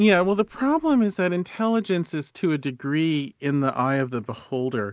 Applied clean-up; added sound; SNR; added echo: none; none; none; none.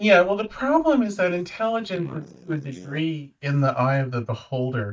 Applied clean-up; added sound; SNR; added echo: neural mask model DeepFilterNet 3.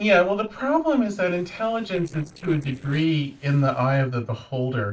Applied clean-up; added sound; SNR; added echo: neural separator model SepFormer DNS4.